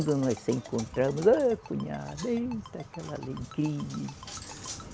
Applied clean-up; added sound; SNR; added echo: none; Coin (dropping) + Ringtone; 16 dB; none.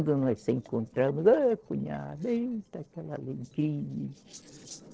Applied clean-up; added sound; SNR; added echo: neural separator model SepFormer DNS4.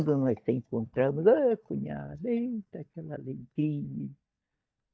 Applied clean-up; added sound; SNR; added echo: neural mask model DeepFilterNet 3.